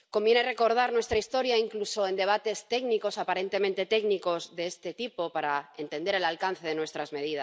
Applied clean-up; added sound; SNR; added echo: none; none; none; none.